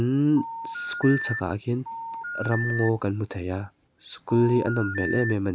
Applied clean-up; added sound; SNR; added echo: none; Telephone; 8 dB; none.